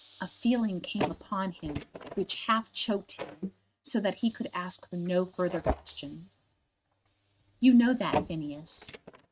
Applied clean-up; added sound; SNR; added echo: neural mask model RNNoise.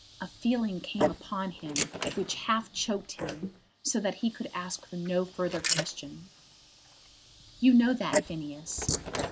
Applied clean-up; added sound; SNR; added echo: neural mask model Resemble Enhance denoiser.